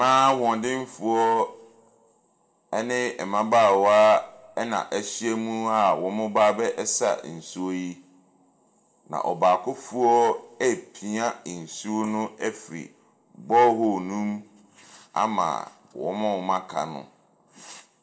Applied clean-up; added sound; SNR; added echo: none; none; none; reverberation time 0.4 s.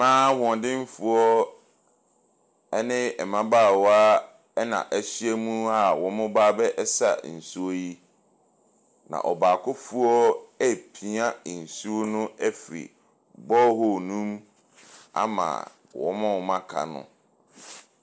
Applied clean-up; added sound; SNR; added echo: none; none; none; none.